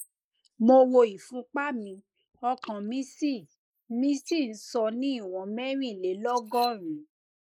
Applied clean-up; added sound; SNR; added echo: neural mask model Resemble Enhance denoiser.